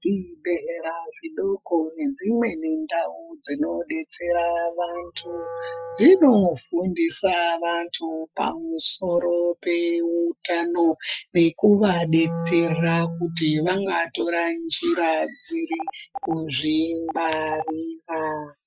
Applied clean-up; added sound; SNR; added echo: classical method Wiener filter.